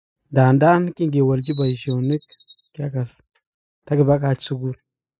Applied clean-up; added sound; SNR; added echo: classical method spectral subtraction.